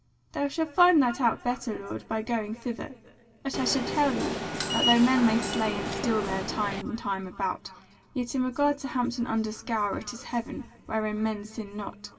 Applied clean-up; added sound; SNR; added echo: none; Subway, metro, underground; 3 dB; reverberation time 2.5 s.